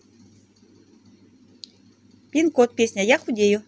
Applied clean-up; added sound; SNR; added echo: none; none; none; none.